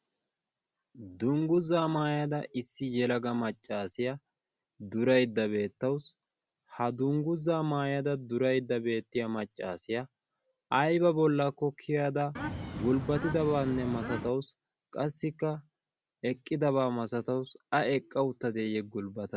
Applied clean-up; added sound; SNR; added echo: none; Bird / Fowl; 6 dB; none.